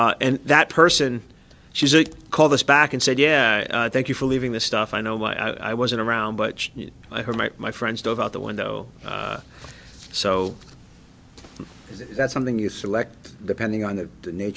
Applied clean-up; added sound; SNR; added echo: none; none; none; none.